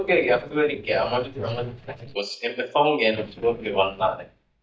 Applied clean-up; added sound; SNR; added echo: neural mask model DeepFilterNet 3.